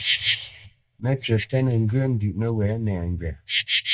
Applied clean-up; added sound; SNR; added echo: neural mask model DeepFilterNet 3.